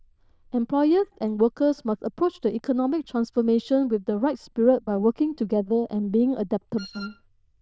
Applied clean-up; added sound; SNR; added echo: neural diffusion model UNIVERSE++.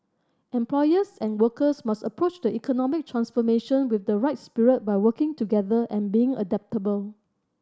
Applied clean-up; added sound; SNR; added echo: none; none; none; none.